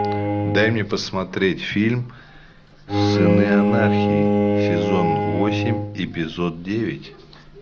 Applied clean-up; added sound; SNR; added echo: none; Bowed string instrument; -2 dB; none.